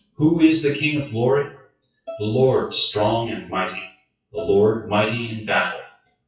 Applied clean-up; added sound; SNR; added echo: classical method WPE with log-MMSE.